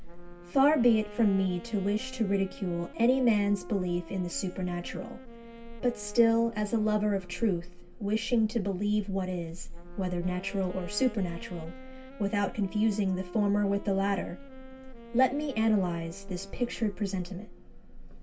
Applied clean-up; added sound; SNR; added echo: none; Wind instrument, woodwind instrument; 18 dB; reverberation time 0.2 s.